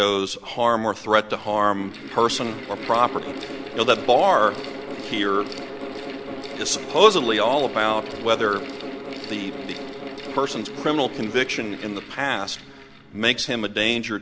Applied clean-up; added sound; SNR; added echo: none; Mechanical fan; 11 dB; none.